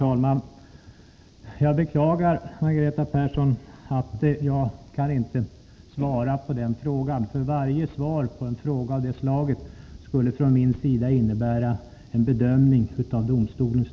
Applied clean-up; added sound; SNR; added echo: none; none; none; none.